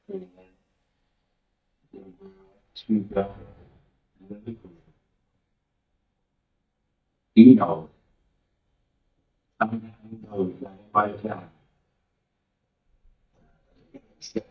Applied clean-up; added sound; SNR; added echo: neural mask model DeepFilterNet 3.